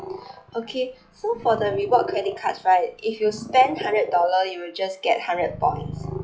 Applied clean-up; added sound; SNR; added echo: classical method log-MMSE.